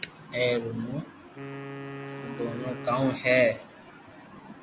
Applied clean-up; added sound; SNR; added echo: none; Wind instrument, woodwind instrument; 11 dB; none.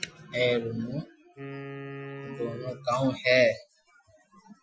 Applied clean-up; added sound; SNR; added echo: classical method Wiener filter.